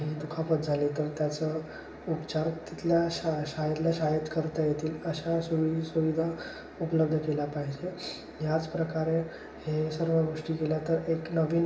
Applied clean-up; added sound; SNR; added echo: none; none; none; reverberation time 0.9 s.